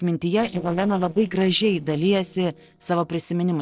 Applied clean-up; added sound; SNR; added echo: neural separator model SepFormer DNS4.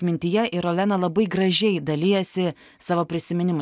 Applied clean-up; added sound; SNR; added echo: none; none; none; none.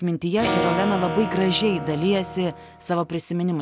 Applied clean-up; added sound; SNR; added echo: none; Acoustic guitar / Strum; 6 dB; none.